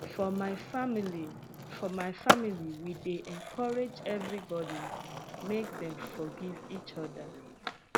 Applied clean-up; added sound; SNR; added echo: none; Skateboard; 0 dB; none.